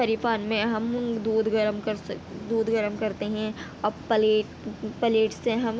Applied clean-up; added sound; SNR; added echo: none; none; none; none.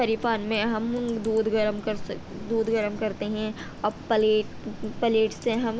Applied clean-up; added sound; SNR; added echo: none; Computer keyboard; 15 dB; none.